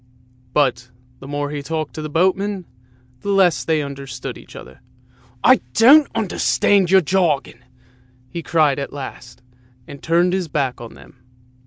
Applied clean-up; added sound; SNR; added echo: none; none; none; none.